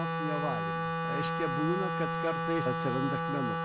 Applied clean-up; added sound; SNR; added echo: none; Wind instrument, woodwind instrument; -3 dB; none.